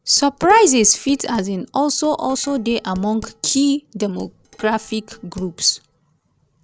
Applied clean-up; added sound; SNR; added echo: neural separator model SepFormer DNS4.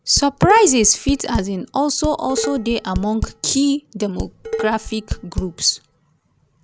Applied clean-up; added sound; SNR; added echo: none; Dishes, pots, and pans; 8 dB; none.